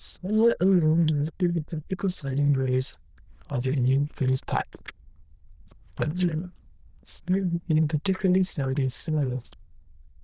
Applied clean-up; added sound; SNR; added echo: neural diffusion model UNIVERSE++.